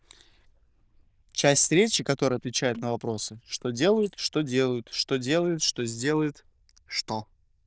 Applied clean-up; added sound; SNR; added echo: neural diffusion model UNIVERSE++.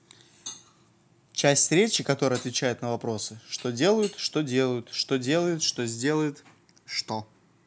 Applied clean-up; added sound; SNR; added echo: none; none; none; none.